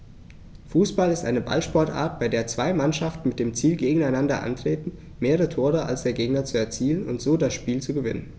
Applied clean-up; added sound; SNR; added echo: none; none; none; none.